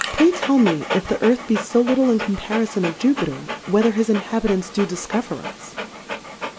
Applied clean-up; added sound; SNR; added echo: none; Dog; 9 dB; none.